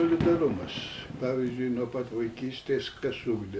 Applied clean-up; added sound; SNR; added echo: none; Thunder / Rain; 10 dB; none.